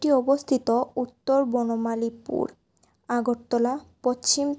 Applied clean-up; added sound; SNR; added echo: none; none; none; none.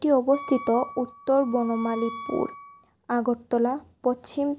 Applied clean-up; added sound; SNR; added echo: none; Wind instrument, woodwind instrument; 14 dB; none.